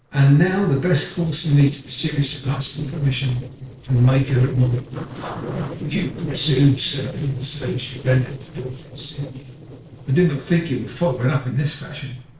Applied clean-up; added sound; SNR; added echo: neural separator model SepFormer DNS4.